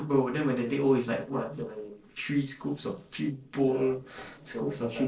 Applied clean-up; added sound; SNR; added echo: neural separator model SepFormer DNS4.